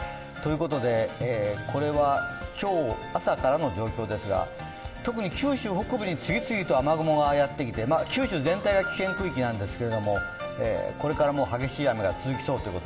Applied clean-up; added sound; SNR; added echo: none; none; none; reverberation time 1.3 s.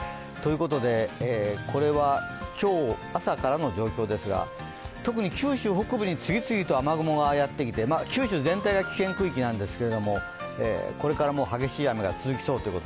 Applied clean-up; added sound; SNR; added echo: none; none; none; none.